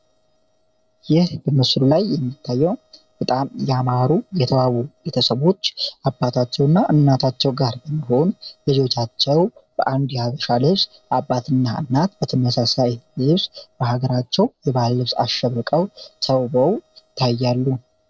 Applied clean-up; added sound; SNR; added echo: neural separator model SepFormer DNS4.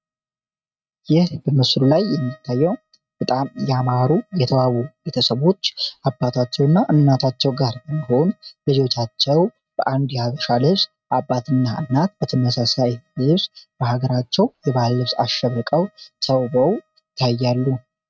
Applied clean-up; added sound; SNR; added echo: neural mask model RNNoise.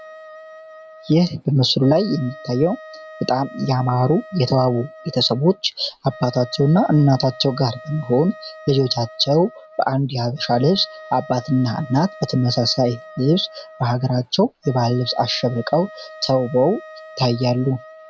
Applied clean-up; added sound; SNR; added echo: none; Wind instrument, woodwind instrument; 19 dB; none.